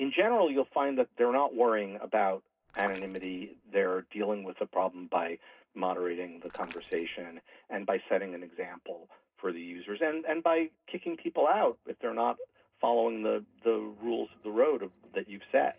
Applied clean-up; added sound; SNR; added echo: neural separator model SepFormer DNS4.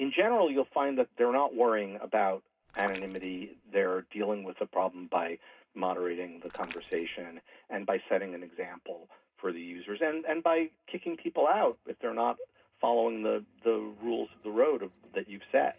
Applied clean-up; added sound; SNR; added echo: none; Raindrop; 17 dB; reverberation time 0.2 s.